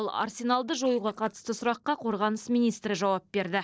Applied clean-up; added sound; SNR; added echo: neural separator model SepFormer DNS4.